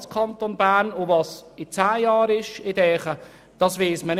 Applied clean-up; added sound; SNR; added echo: none; none; none; none.